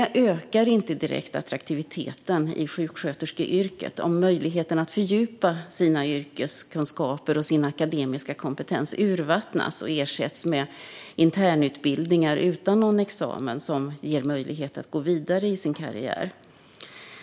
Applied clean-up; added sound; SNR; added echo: none; none; none; none.